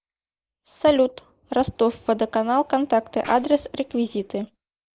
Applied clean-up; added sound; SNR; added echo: neural mask model Resemble Enhance denoiser.